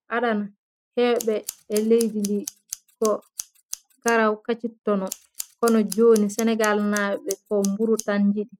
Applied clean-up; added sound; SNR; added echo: classical method spectral subtraction.